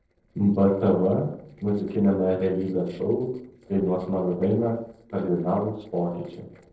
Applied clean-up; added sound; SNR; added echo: neural separator model SepFormer DNS4.